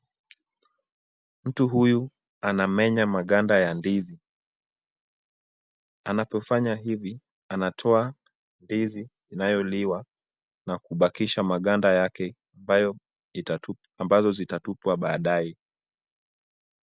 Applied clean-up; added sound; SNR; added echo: none; none; none; none.